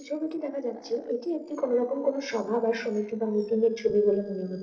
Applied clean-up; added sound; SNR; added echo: neural separator model SepFormer DNS4.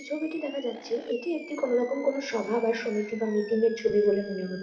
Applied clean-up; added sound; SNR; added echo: none; Animal; 19 dB; reverberation time 2.9 s.